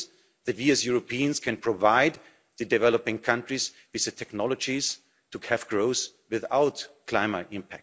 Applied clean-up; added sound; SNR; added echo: none; none; none; none.